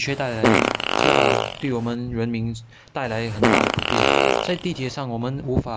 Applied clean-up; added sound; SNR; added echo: none; Fart; -5 dB; none.